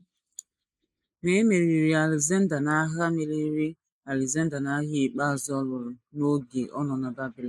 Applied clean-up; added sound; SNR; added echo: neural mask model Resemble Enhance denoiser.